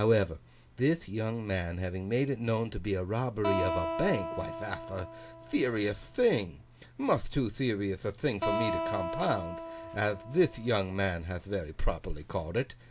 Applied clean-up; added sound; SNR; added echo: none; Acoustic guitar; 6 dB; none.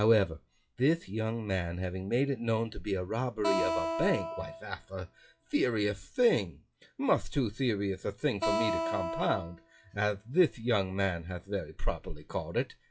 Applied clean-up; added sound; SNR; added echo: classical method log-MMSE.